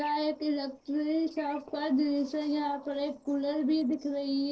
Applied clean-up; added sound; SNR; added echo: neural separator model SepFormer DNS4.